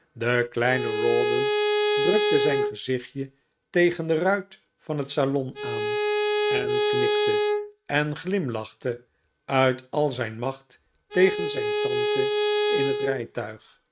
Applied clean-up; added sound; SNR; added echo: neural mask model RNNoise.